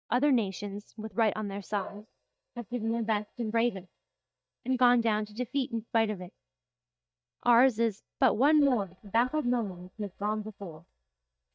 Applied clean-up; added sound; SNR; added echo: neural mask model DeepFilterNet 3.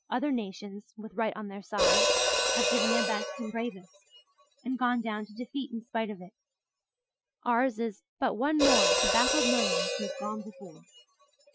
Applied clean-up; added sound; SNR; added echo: classical method Wiener filter.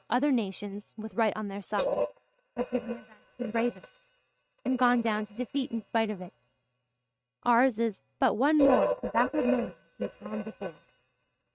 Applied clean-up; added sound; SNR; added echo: neural mask model RNNoise.